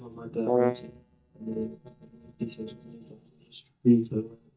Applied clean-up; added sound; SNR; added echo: neural mask model DeepFilterNet 3.